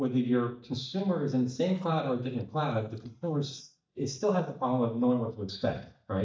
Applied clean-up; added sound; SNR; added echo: neural mask model DeepFilterNet 3.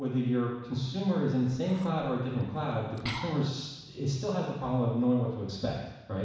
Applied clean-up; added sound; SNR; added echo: none; Liquid; 16 dB; reverberation time 1.1 s.